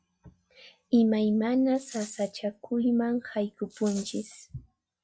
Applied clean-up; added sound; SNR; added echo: classical method log-MMSE.